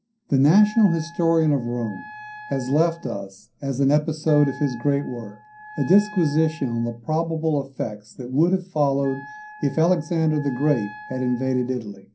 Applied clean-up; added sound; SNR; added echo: none; Wind instrument, woodwind instrument; 19 dB; reverberation time 0.3 s.